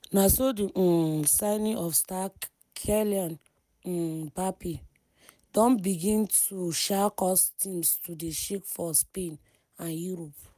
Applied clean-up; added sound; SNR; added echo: none; none; none; none.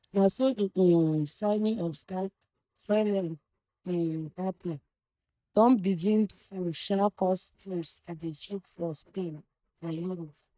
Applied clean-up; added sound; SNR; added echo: neural mask model DeepFilterNet 3.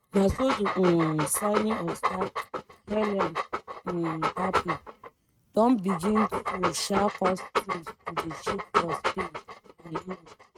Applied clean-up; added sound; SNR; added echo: neural mask model RNNoise.